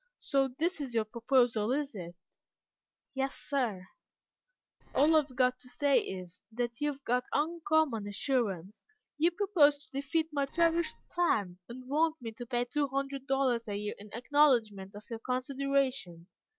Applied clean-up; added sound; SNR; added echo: neural separator model SepFormer DNS4.